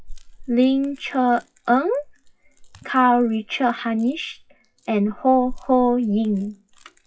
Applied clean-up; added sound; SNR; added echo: classical method WPE with log-MMSE.